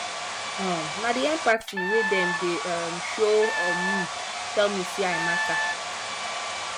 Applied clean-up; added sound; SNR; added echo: none; Wind instrument, woodwind instrument + Domestic sounds, home sounds; 1 dB; none.